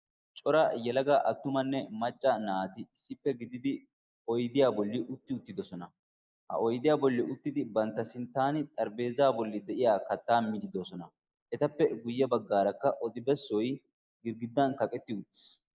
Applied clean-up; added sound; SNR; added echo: neural mask model Resemble Enhance denoiser.